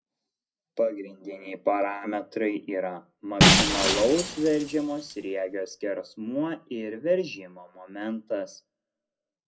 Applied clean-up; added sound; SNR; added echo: none; Shatter; -4 dB; reverberation time 0.4 s.